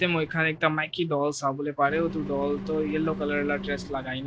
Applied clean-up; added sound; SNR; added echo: none; Engine; 11 dB; none.